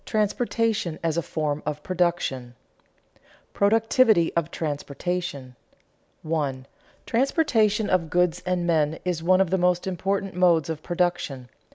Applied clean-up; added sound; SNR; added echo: none; none; none; none.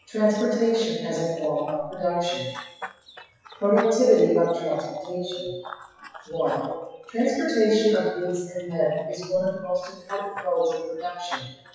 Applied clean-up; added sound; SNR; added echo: classical method WPE with log-MMSE.